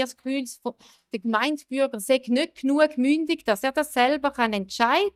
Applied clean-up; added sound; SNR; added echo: neural mask model DeepFilterNet 3.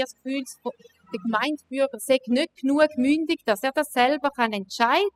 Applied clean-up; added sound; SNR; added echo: classical method spectral subtraction.